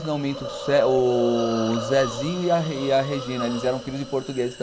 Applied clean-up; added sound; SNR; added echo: none; Hiss; 8 dB; none.